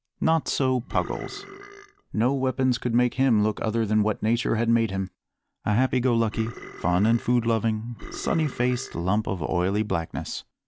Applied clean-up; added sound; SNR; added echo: none; Burping, eructation; 16 dB; none.